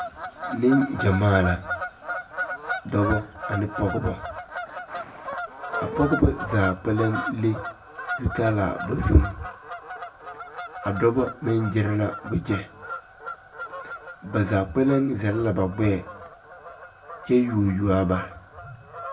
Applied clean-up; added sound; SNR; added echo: none; Bird vocalization, bird call, bird song / Fowl; 9 dB; reverberation time 0.2 s.